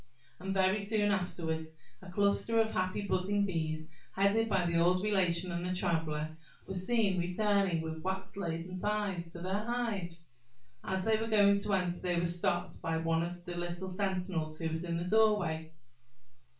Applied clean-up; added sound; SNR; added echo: none; none; none; reverberation time 0.3 s.